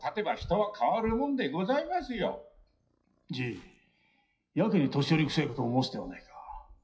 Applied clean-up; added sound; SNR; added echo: classical method WPE with log-MMSE.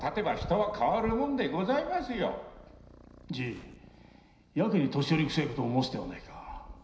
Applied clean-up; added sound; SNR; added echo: none; Purr; 17 dB; reverberation time 0.9 s.